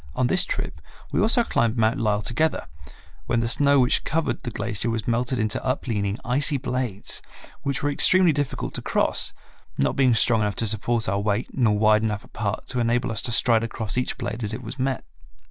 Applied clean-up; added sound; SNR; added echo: none; none; none; none.